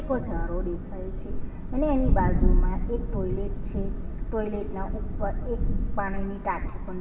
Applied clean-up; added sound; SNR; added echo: none; Thunder; -4 dB; reverberation time 1.6 s.